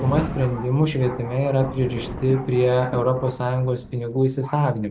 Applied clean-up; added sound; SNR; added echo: none; Thunder; 12 dB; none.